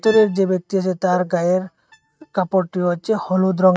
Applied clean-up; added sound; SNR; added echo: neural mask model RNNoise.